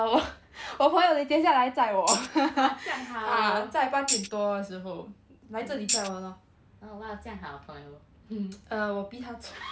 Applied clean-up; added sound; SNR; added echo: none; Tambourine; 3 dB; none.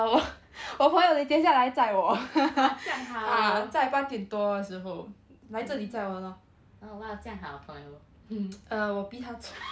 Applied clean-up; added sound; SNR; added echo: none; none; none; none.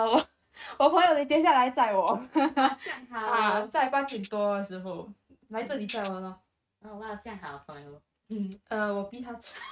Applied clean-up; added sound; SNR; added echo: neural mask model RNNoise.